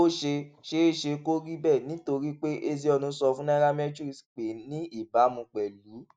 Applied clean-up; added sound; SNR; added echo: none; none; none; none.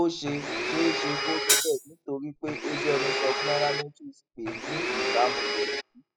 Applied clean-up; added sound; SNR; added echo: classical method spectral subtraction.